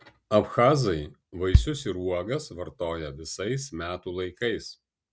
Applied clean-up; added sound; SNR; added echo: none; Bass drum; 0 dB; none.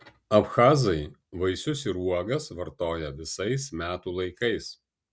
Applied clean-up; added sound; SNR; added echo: none; none; none; none.